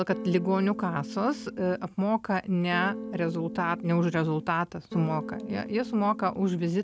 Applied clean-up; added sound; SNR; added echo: none; Electric guitar / Strum; 10 dB; none.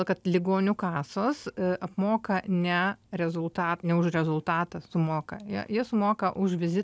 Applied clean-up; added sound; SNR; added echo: none; none; none; none.